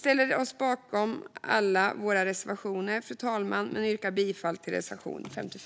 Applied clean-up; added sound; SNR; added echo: none; none; none; none.